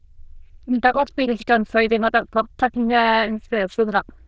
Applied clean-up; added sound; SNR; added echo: neural diffusion model UNIVERSE++.